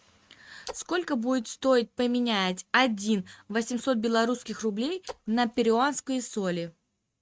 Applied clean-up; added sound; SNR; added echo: neural mask model RNNoise.